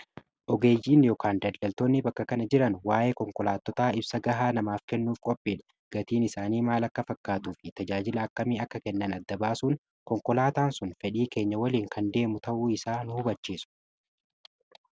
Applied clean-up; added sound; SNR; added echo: none; none; none; none.